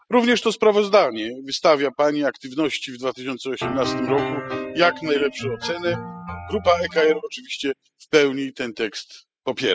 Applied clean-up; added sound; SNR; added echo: classical method spectral subtraction.